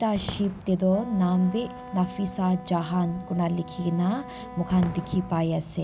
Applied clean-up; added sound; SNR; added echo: none; Fireworks + Wind instrument, woodwind instrument; 14 dB; none.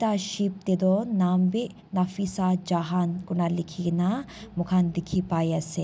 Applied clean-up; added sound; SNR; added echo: none; none; none; none.